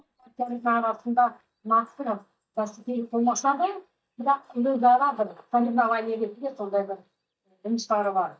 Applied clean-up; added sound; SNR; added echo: neural mask model DeepFilterNet 3.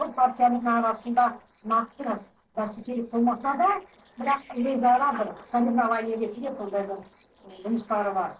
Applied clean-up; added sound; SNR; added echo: neural separator model SepFormer DNS4.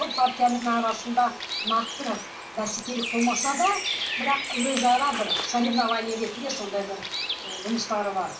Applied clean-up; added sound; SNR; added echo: none; Bird; 6 dB; reverberation time 0.2 s.